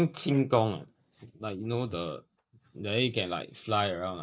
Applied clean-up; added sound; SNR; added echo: neural mask model DeepFilterNet 3.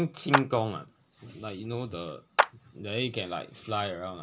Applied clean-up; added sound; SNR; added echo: none; Clapping; -1 dB; none.